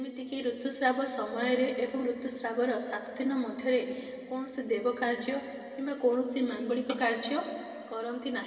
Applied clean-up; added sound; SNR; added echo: none; none; none; reverberation time 2.6 s.